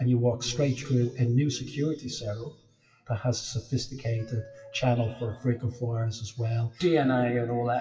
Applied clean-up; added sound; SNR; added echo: classical method WPE with log-MMSE.